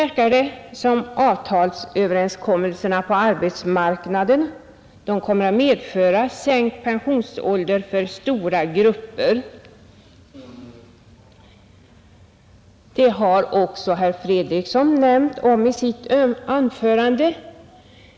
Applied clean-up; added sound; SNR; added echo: none; none; none; none.